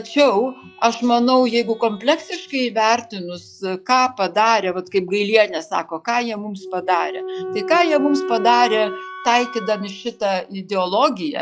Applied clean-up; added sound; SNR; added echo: classical method log-MMSE.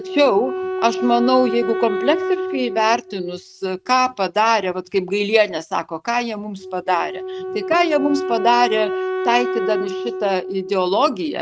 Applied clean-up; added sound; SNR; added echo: neural mask model RNNoise.